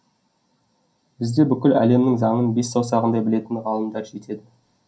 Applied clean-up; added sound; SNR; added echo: none; none; none; reverberation time 0.3 s.